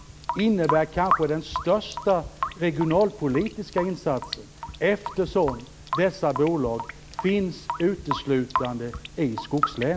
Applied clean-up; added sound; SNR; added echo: none; Drip / Sink (filling or washing) / Water tap, faucet; 8 dB; none.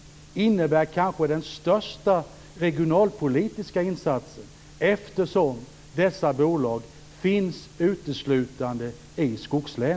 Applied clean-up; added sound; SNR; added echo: none; none; none; none.